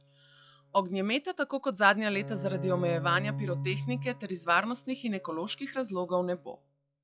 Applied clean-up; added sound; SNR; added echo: classical method log-MMSE.